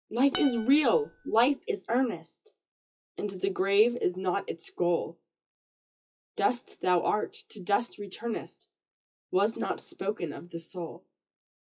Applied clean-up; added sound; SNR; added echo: classical method WPE with log-MMSE.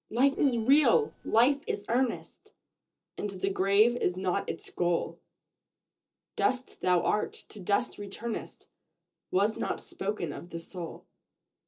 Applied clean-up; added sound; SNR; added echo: neural separator model SepFormer DNS4.